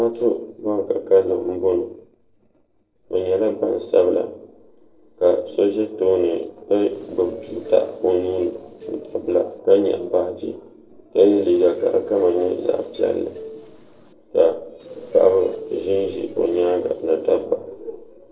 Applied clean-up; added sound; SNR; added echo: neural separator model SepFormer DNS4.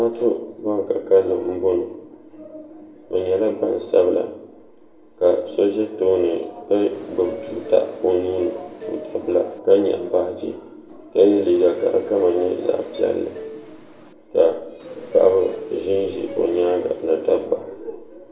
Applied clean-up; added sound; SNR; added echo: none; Subway, metro, underground; 16 dB; reverberation time 0.7 s.